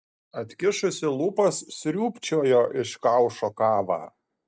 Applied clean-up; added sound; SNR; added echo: neural mask model DeepFilterNet 3.